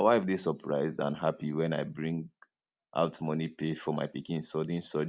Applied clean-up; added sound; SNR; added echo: none; none; none; none.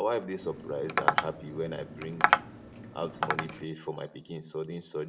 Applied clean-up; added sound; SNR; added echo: none; Tap; -4 dB; reverberation time 0.6 s.